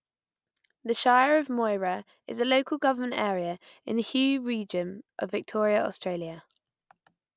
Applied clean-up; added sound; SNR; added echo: none; none; none; none.